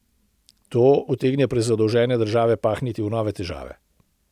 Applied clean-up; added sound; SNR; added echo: none; none; none; none.